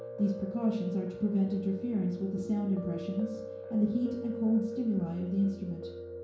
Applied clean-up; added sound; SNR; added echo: none; Piano; 10 dB; reverberation time 0.6 s.